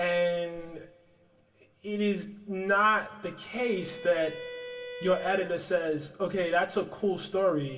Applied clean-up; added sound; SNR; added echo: none; Bowed string instrument; 12 dB; reverberation time 0.3 s.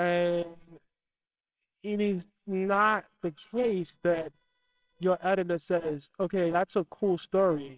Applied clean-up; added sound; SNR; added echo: neural separator model SepFormer WHAMR!.